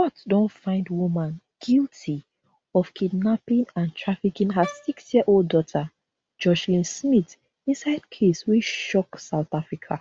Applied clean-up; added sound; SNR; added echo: none; Wind instrument, woodwind instrument; 15 dB; none.